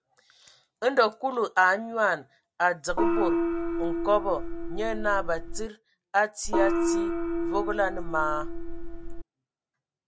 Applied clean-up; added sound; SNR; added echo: none; Gong; -1 dB; none.